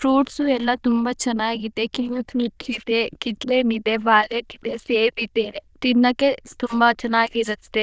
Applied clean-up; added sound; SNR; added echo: neural diffusion model UNIVERSE++.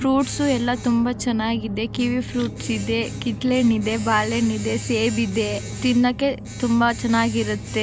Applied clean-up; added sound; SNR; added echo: none; Domestic sounds, home sounds; 12 dB; none.